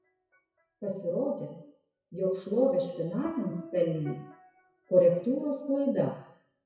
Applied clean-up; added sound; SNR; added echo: classical method WPE with log-MMSE.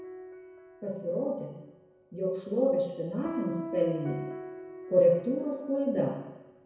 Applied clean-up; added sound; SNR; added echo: none; Piano; 12 dB; reverberation time 1.0 s.